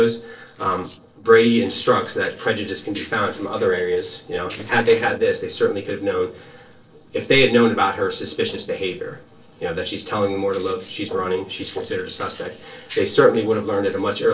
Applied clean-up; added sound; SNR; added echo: neural separator model SepFormer DNS4.